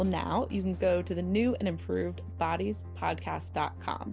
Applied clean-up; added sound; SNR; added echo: none; none; none; none.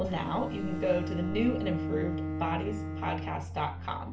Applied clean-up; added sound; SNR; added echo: none; Bowed string instrument; 5 dB; reverberation time 0.4 s.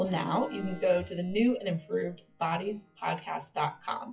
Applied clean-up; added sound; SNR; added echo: classical method WPE with log-MMSE.